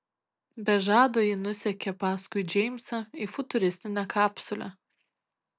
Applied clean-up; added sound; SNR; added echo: none; none; none; none.